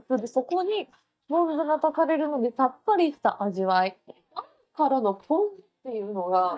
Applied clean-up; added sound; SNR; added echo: neural mask model DeepFilterNet 3.